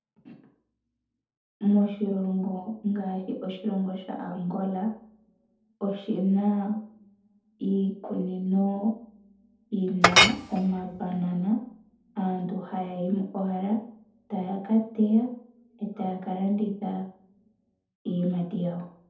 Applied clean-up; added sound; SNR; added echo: none; Chink, clink; -5 dB; reverberation time 0.6 s.